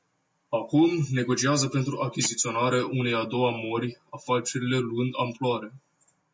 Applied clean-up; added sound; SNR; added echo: none; none; none; none.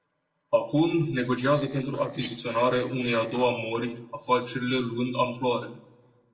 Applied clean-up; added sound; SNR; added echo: neural separator model SepFormer DNS4.